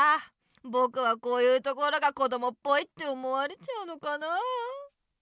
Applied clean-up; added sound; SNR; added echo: none; none; none; none.